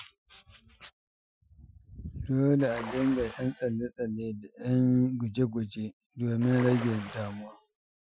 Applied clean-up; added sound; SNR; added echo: classical method Wiener filter.